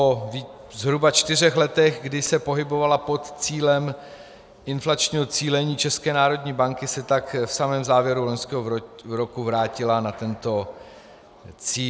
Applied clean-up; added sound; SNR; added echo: none; none; none; none.